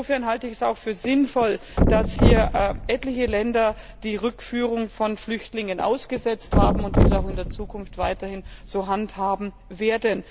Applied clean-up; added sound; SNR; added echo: none; Thump, thud; 1 dB; none.